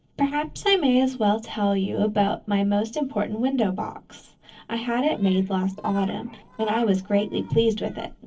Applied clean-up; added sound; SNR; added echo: neural separator model SepFormer DNS4.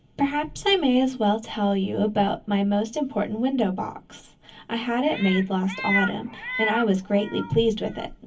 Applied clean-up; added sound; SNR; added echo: none; Meow; 8 dB; reverberation time 0.3 s.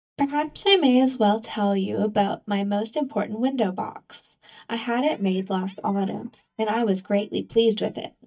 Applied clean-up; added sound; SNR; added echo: neural mask model DeepFilterNet 3.